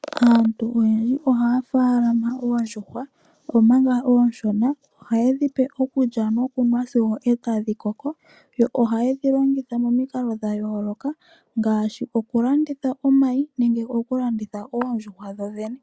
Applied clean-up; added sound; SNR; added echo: none; none; none; none.